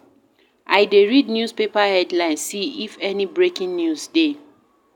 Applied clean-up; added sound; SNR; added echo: none; none; none; none.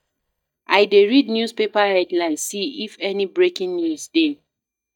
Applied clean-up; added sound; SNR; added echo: neural mask model DeepFilterNet 3.